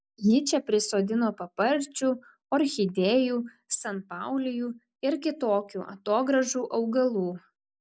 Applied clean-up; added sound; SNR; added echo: none; none; none; none.